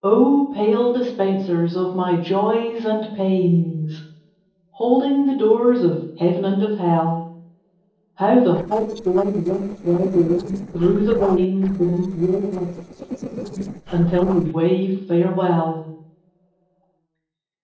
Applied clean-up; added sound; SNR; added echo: neural separator model SepFormer DNS4.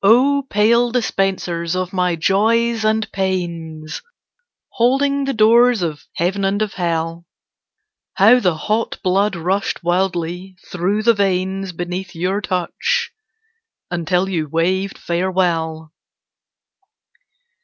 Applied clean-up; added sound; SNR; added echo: none; none; none; none.